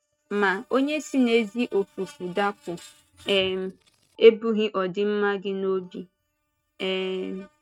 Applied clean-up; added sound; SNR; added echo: neural mask model RNNoise.